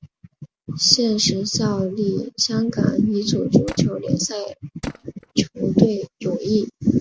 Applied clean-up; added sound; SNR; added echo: none; Tools; 15 dB; none.